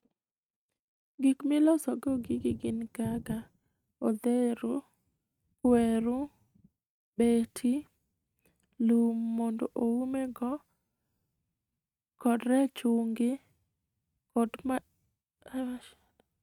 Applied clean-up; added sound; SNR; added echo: neural mask model RNNoise.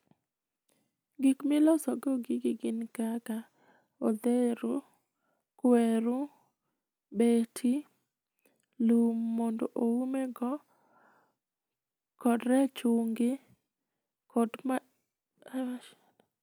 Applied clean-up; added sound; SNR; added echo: none; none; none; none.